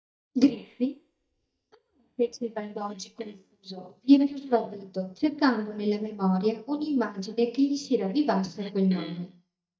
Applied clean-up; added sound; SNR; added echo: neural mask model DeepFilterNet 3.